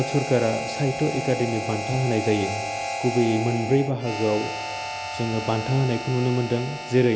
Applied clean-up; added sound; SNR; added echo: none; Harmonica; 7 dB; none.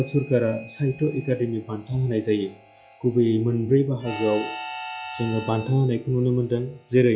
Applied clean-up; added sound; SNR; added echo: classical method log-MMSE.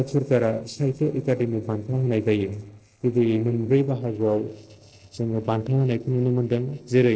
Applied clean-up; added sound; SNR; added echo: neural separator model SepFormer DNS4.